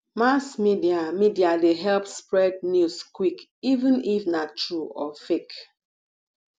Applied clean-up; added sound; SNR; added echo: none; none; none; none.